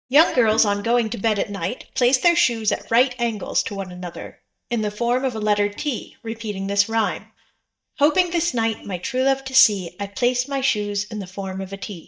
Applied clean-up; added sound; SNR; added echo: neural mask model DeepFilterNet 3.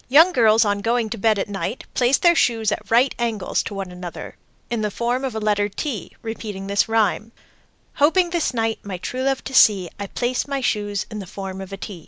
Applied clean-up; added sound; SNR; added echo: none; none; none; none.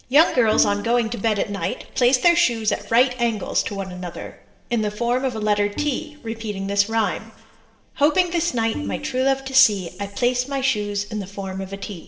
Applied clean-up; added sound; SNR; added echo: none; Bowed string instrument; 12 dB; reverberation time 1.9 s.